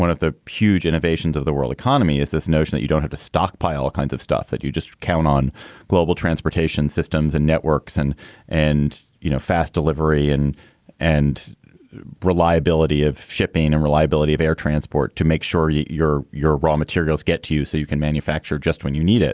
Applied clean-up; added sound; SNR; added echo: none; none; none; none.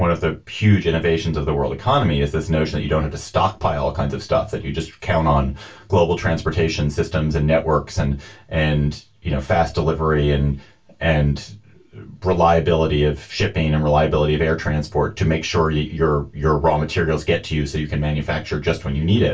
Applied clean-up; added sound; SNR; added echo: none; none; none; reverberation time 0.2 s.